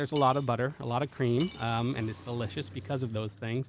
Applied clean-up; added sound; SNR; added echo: none; Cutlery, silverware / Dishes, pots, and pans + Car; 18 dB; none.